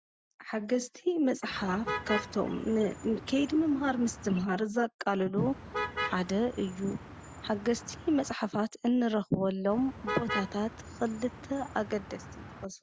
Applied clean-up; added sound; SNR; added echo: none; Motor vehicle (road); 9 dB; none.